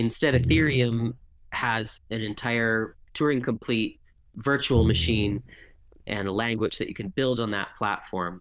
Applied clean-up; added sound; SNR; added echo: neural diffusion model UNIVERSE++.